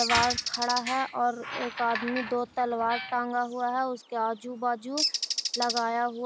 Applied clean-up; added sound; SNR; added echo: none; Squeak + Bird; 5 dB; none.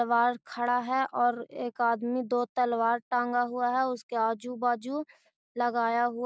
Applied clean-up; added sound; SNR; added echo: none; none; none; none.